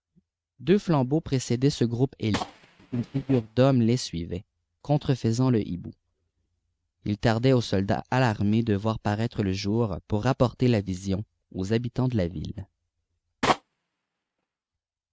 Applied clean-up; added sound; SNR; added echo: neural mask model RNNoise.